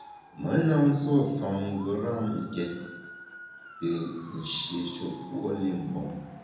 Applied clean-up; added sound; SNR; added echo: none; Motor vehicle (road) / Siren; 18 dB; reverberation time 0.9 s.